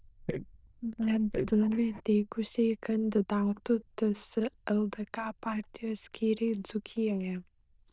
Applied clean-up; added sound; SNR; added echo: neural diffusion model UNIVERSE++.